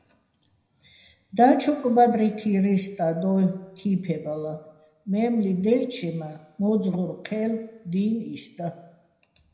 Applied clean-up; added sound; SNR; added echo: none; none; none; reverberation time 0.8 s.